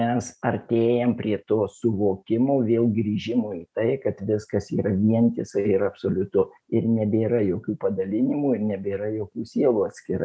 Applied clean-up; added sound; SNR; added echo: none; none; none; none.